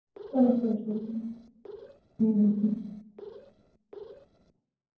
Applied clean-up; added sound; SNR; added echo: neural separator model SepFormer DNS4.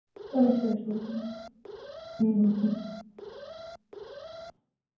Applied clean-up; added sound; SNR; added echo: none; Alarm; 14 dB; reverberation time 0.9 s.